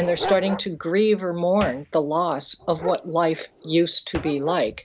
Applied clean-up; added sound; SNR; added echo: none; Dog + Hands; 13 dB; none.